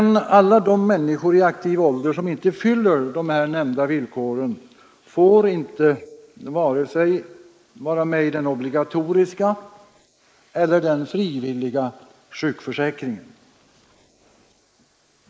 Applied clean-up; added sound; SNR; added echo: neural mask model Resemble Enhance denoiser.